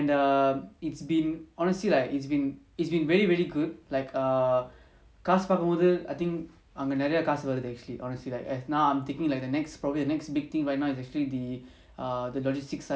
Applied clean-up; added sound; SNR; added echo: none; none; none; none.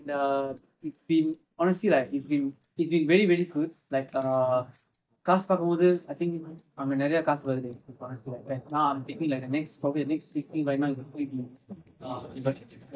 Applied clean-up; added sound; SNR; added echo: neural mask model DeepFilterNet 3.